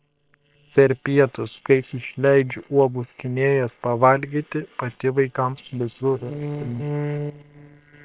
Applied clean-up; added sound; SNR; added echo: neural separator model SepFormer WHAM!.